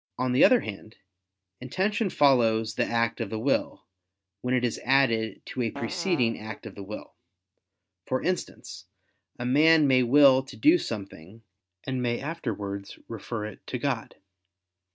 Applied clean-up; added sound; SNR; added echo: neural mask model RNNoise.